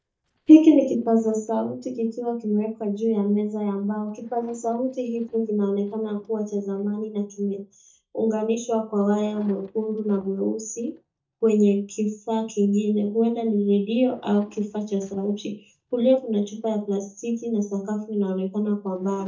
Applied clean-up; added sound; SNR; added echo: neural mask model DeepFilterNet 3.